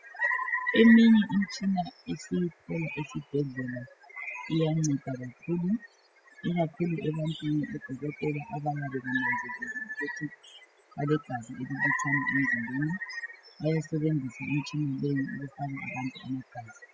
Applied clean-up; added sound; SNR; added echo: classical method spectral subtraction.